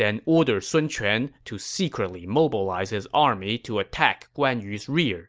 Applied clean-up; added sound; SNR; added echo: none; none; none; none.